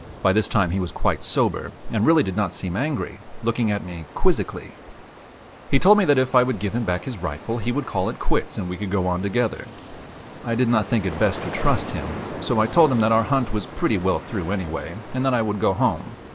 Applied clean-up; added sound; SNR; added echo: none; Ocean; 15 dB; none.